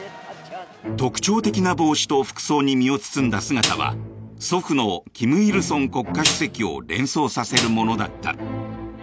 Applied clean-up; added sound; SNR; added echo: none; Snare drum; 5 dB; none.